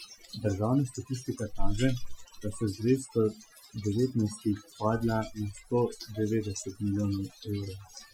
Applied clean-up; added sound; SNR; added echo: classical method Wiener filter.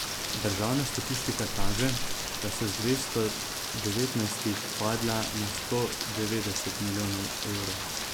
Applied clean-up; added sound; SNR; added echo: none; Rain; 0 dB; none.